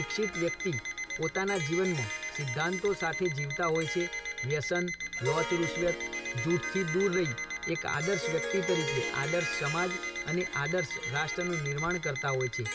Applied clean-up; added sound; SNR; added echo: none; Alarm + Harp; 3 dB; none.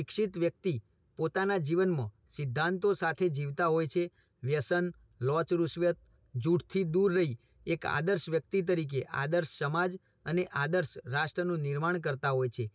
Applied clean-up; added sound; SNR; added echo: none; none; none; none.